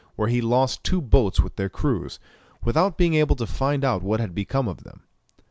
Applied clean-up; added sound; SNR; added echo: none; none; none; none.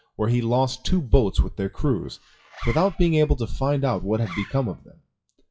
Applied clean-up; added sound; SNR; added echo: classical method WPE with log-MMSE.